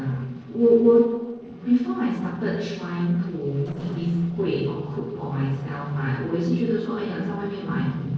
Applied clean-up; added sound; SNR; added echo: neural separator model SepFormer DNS4.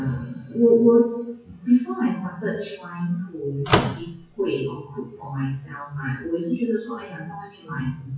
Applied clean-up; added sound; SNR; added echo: classical method WPE with log-MMSE.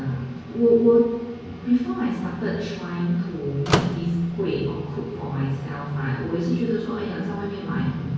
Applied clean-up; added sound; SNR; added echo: none; Slam / Microwave oven; 4 dB; reverberation time 1.3 s.